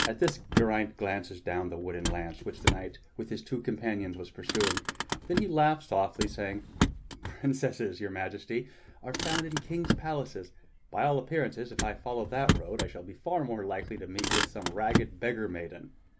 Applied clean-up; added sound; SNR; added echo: none; Motor vehicle (road); 2 dB; none.